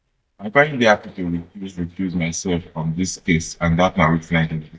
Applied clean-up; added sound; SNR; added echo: neural mask model DeepFilterNet 3.